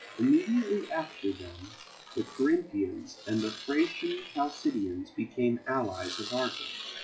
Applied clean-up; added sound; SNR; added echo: classical method WPE with log-MMSE.